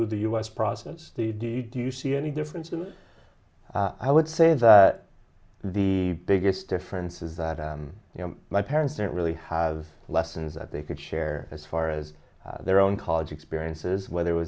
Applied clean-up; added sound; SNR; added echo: none; none; none; none.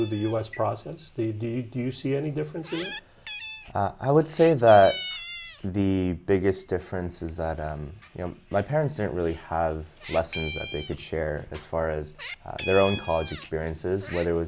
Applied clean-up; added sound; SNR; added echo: none; Meow; 15 dB; none.